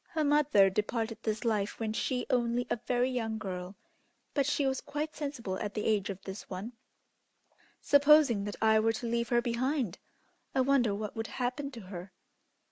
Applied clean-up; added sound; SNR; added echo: none; none; none; none.